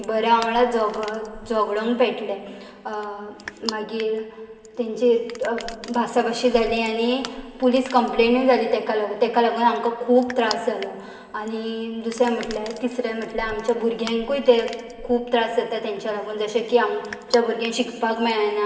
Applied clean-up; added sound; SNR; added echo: none; Crushing; 19 dB; reverberation time 2.6 s.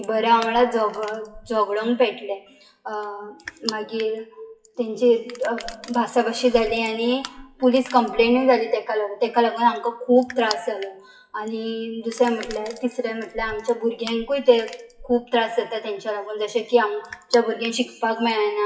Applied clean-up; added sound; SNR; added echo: classical method WPE with log-MMSE.